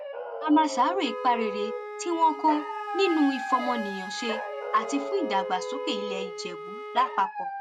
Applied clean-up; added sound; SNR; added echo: none; Wind instrument, woodwind instrument + Dog; 6 dB; none.